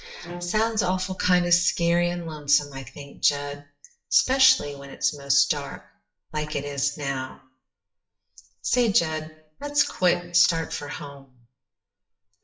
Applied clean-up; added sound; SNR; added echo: classical method WPE with log-MMSE.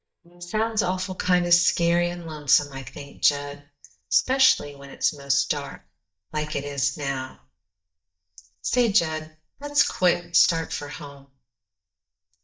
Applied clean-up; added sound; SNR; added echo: neural mask model DeepFilterNet 3.